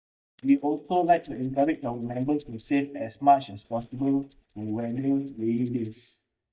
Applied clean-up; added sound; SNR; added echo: neural mask model DeepFilterNet 3.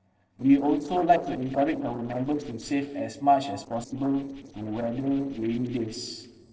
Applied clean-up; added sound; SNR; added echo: neural separator model SepFormer DNS4.